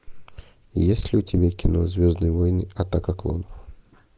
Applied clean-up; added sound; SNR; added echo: none; none; none; none.